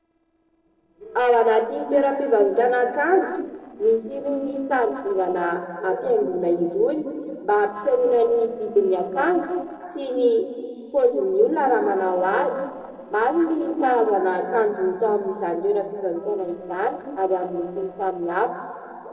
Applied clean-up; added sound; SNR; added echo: neural separator model SepFormer DNS4.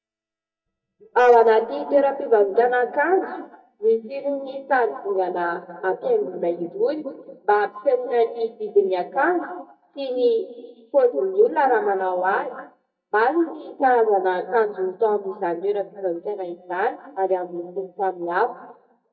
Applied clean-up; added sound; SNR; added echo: neural mask model DeepFilterNet 3.